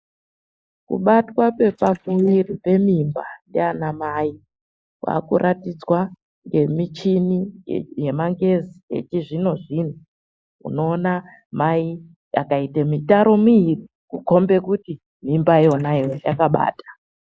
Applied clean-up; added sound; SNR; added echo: neural mask model Resemble Enhance denoiser.